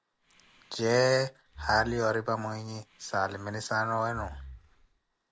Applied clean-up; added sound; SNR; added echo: none; Breathing; 19 dB; none.